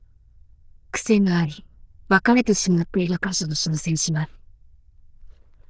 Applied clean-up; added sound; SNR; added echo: neural diffusion model UNIVERSE++.